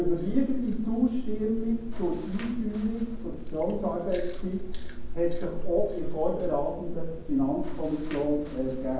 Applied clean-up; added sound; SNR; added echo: none; Chewing, mastication; 1 dB; reverberation time 1.2 s.